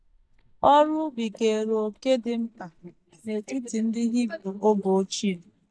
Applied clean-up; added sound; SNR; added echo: neural mask model DeepFilterNet 3.